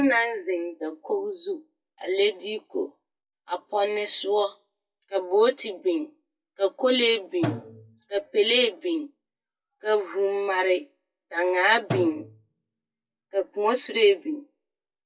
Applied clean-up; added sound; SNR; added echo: classical method WPE with log-MMSE.